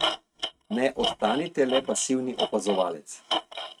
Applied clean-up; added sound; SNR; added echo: neural mask model RNNoise.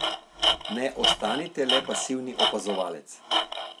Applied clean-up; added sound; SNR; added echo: none; Tools; -3 dB; none.